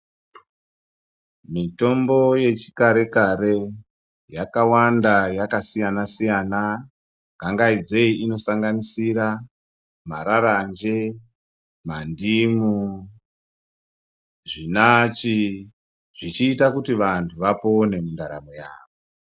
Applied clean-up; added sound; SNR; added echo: none; none; none; none.